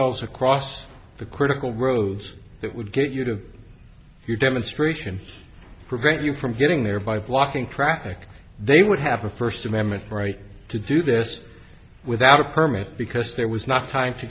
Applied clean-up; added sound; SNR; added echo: none; none; none; none.